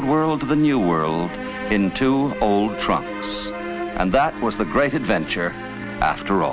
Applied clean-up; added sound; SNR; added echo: none; none; none; none.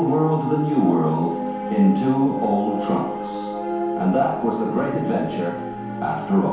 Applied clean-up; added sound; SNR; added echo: none; Wind instrument, woodwind instrument; 11 dB; reverberation time 1.0 s.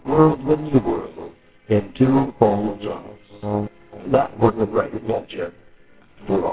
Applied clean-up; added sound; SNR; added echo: neural separator model SepFormer WHAMR!.